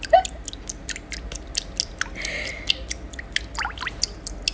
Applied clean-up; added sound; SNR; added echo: none; Drip; 3 dB; none.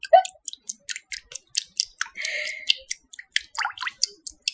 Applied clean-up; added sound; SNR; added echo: classical method Wiener filter.